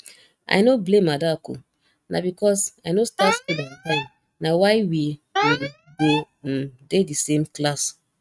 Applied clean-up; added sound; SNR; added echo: neural mask model RNNoise.